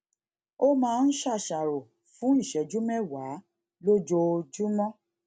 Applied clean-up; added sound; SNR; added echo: none; none; none; none.